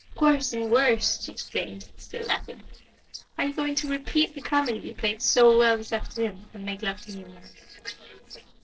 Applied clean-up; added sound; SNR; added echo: neural separator model SepFormer DNS4.